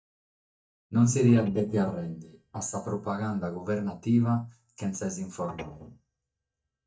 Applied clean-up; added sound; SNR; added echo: neural mask model DeepFilterNet 3.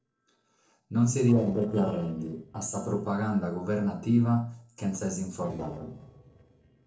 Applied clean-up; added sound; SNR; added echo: neural separator model SepFormer DNS4.